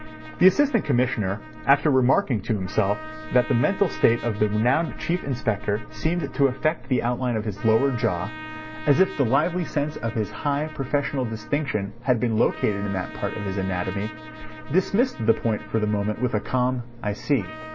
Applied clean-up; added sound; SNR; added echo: none; Trumpet; 16 dB; none.